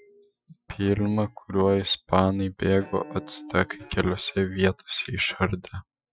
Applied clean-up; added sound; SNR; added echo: classical method Wiener filter.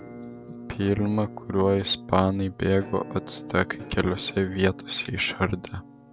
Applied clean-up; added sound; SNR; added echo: none; Musical instrument; 15 dB; none.